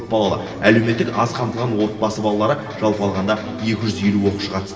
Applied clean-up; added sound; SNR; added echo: none; Electric guitar; 15 dB; reverberation time 2.0 s.